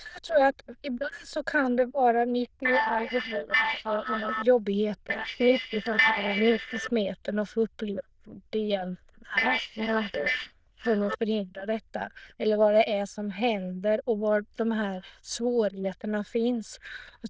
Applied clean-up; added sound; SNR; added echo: neural diffusion model UNIVERSE++.